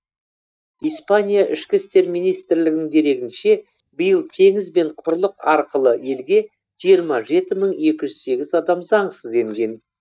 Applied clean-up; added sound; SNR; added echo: neural mask model DeepFilterNet 3.